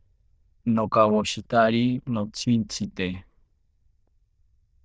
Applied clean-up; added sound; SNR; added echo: neural diffusion model UNIVERSE++.